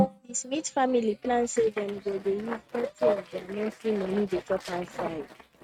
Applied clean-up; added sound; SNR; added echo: neural mask model RNNoise.